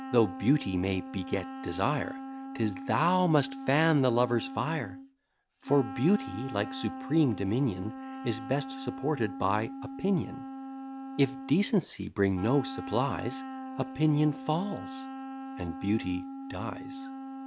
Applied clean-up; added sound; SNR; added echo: none; Wind instrument, woodwind instrument; 10 dB; none.